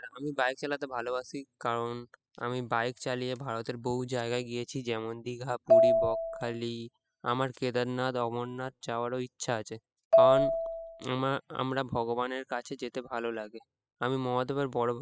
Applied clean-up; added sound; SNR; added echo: classical method spectral subtraction.